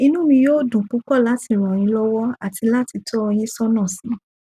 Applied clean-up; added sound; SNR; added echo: none; none; none; none.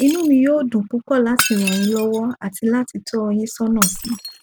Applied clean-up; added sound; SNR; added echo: none; Shatter; 9 dB; none.